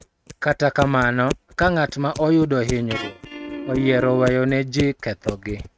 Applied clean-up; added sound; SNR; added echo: neural mask model RNNoise.